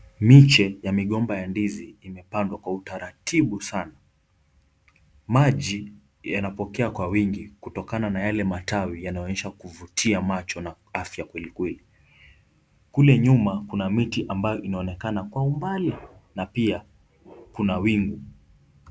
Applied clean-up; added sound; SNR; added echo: none; none; none; none.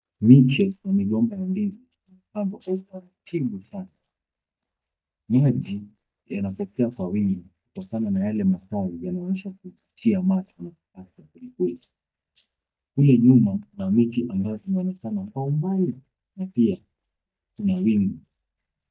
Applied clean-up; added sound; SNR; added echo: neural mask model DeepFilterNet 3.